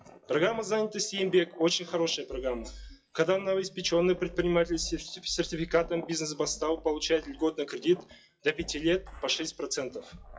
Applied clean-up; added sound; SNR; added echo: classical method WPE with log-MMSE.